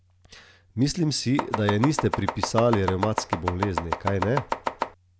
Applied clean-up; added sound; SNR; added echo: none; Domestic sounds, home sounds; 3 dB; none.